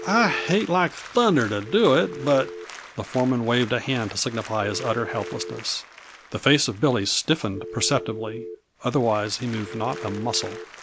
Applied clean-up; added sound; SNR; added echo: none; Telephone + Applause; 14 dB; none.